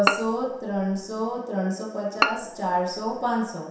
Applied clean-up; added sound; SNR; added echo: none; Bowed string instrument; 3 dB; reverberation time 0.7 s.